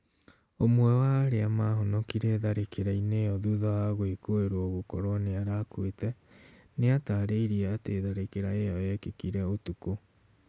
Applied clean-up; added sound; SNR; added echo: none; none; none; none.